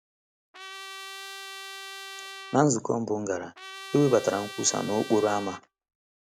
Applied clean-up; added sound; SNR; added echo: none; Trumpet; 13 dB; none.